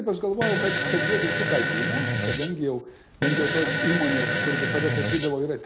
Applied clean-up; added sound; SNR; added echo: none; Fart; -1 dB; none.